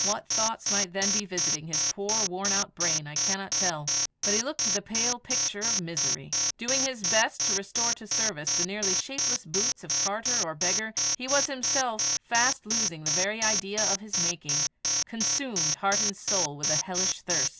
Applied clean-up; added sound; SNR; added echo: none; Alarm; -5 dB; none.